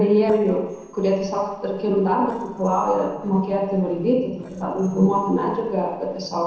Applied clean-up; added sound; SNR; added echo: neural separator model SepFormer DNS4.